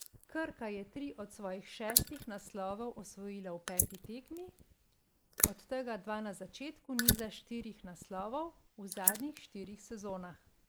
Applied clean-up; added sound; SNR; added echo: neural mask model Resemble Enhance denoiser.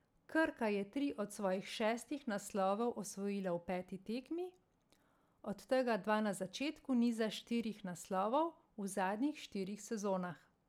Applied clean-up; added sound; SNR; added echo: none; none; none; none.